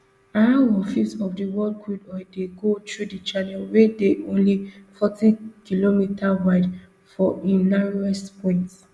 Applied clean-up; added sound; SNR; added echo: none; none; none; none.